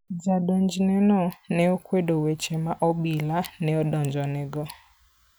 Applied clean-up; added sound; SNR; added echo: none; none; none; none.